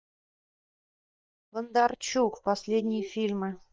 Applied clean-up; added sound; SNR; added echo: neural mask model DeepFilterNet 3.